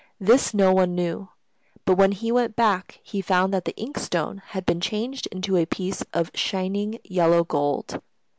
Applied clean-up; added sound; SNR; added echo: none; none; none; none.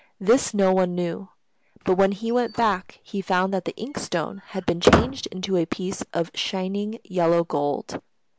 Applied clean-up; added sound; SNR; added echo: none; Squeak; 3 dB; none.